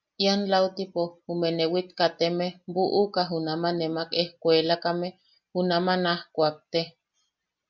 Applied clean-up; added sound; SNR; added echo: none; none; none; none.